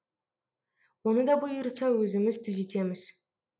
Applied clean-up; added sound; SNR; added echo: none; none; none; none.